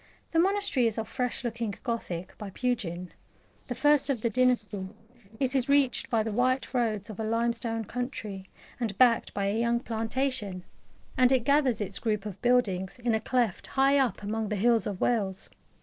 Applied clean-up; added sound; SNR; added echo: neural separator model SepFormer DNS4.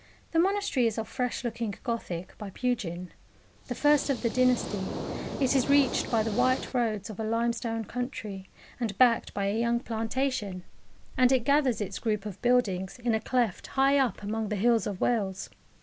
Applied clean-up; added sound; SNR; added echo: none; Hiss; 8 dB; none.